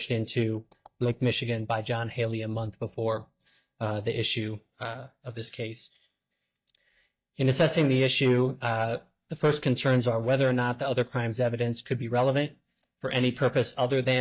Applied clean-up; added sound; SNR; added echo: neural mask model DeepFilterNet 3.